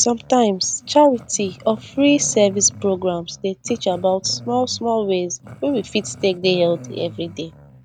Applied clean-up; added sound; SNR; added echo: none; Growling; 19 dB; none.